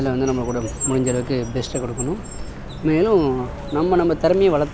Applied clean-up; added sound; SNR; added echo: none; Car; 10 dB; none.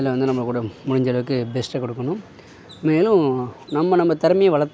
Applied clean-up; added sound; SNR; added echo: none; none; none; none.